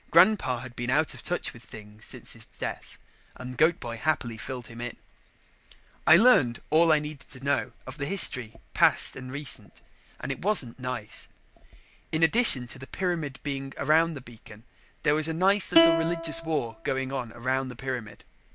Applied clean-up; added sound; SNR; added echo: none; Plucked string instrument; 1 dB; none.